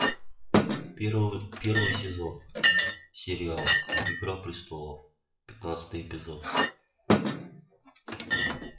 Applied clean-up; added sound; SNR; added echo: classical method WPE with log-MMSE.